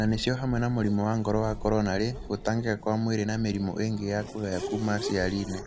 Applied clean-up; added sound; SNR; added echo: none; Race car, auto racing / Accelerating, revving, vroom; 12 dB; none.